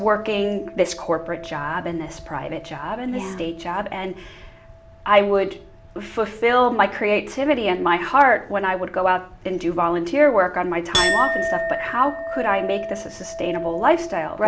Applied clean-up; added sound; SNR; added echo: none; Chink, clink; 10 dB; none.